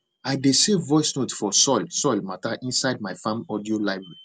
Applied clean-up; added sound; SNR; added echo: none; none; none; none.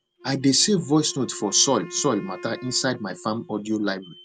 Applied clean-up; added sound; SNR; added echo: none; Wind instrument, woodwind instrument; 19 dB; none.